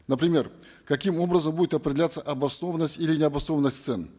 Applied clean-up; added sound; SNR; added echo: none; none; none; none.